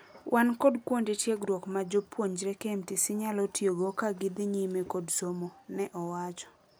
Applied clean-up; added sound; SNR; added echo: none; none; none; none.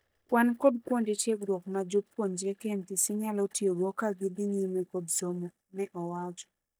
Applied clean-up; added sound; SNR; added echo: neural mask model DeepFilterNet 3.